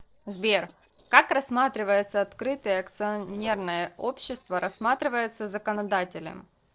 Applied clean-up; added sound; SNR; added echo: neural separator model SepFormer DNS4.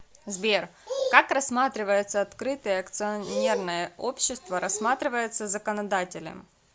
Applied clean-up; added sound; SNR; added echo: none; none; none; none.